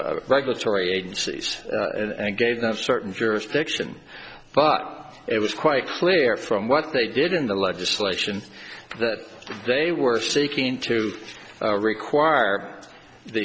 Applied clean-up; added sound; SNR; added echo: none; none; none; none.